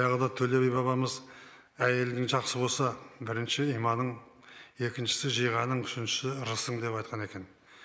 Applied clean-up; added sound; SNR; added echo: none; none; none; none.